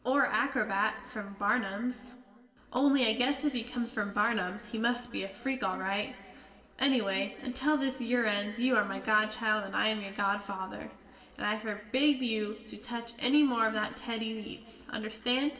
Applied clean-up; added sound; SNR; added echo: none; none; none; reverberation time 1.7 s.